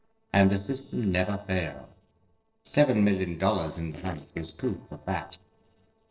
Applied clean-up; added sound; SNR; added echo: neural separator model SepFormer DNS4.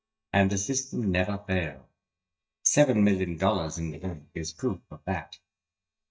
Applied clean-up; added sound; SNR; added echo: neural mask model DeepFilterNet 3.